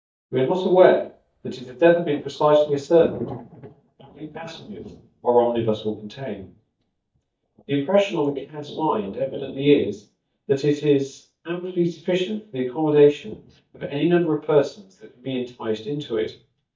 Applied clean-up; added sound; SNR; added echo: neural mask model DeepFilterNet 3.